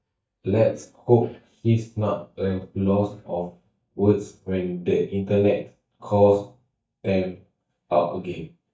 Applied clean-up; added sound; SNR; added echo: neural mask model DeepFilterNet 3.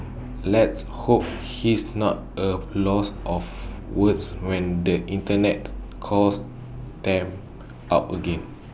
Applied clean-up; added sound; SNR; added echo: none; none; none; none.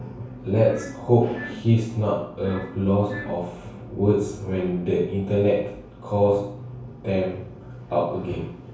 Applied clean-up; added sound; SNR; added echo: none; Glass; 15 dB; reverberation time 0.6 s.